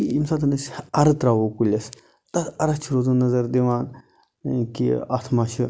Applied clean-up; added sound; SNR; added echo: none; none; none; none.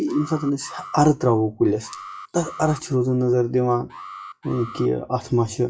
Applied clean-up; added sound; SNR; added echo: classical method WPE with log-MMSE.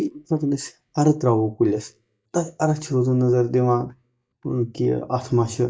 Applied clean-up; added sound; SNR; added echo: neural mask model DeepFilterNet 3.